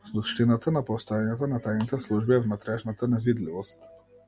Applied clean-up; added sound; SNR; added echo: none; none; none; none.